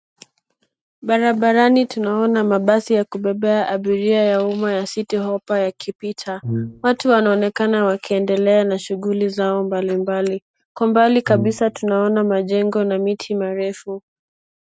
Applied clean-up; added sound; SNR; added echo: neural mask model RNNoise.